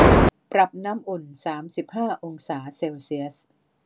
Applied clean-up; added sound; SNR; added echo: none; Fireworks; -4 dB; none.